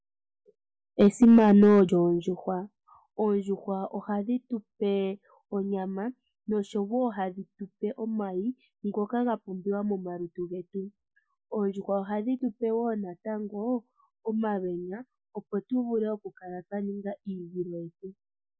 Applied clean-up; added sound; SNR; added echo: none; none; none; none.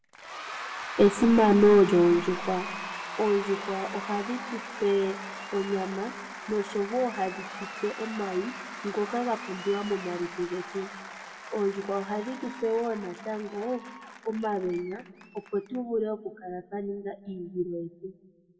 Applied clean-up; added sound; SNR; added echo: none; Applause / Crowd / Cheering; 12 dB; reverberation time 0.8 s.